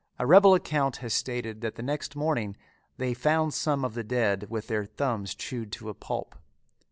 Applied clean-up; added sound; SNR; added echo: none; none; none; none.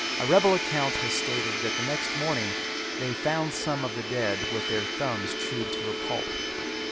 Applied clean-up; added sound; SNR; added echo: none; Domestic sounds, home sounds; 0 dB; none.